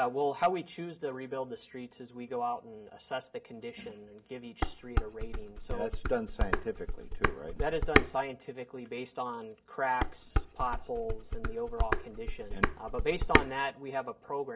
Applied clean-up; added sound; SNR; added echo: none; Dishes, pots, and pans; -4 dB; none.